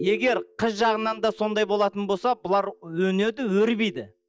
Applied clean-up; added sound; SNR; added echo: neural mask model DeepFilterNet 3.